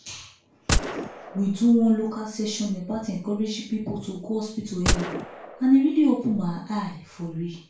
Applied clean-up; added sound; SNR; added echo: none; Gunshot, gunfire; 6 dB; reverberation time 0.4 s.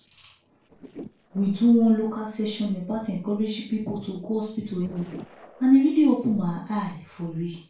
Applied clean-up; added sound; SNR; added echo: neural separator model SepFormer DNS4.